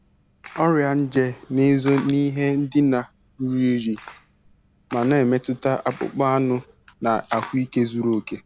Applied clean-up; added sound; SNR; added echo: none; Camera; 18 dB; none.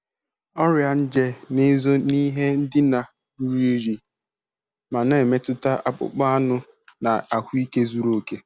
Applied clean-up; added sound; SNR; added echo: none; none; none; none.